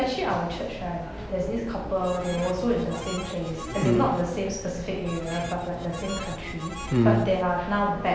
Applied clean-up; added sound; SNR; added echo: none; Harmonica; 15 dB; none.